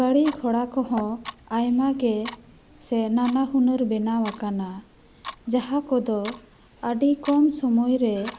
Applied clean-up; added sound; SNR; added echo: none; Clock; 19 dB; none.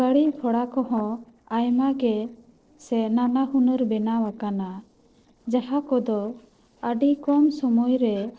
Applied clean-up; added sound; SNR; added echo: neural separator model SepFormer DNS4.